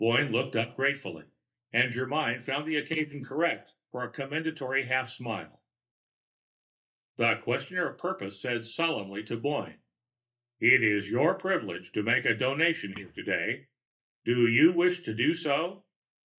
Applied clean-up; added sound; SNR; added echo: neural mask model DeepFilterNet 3.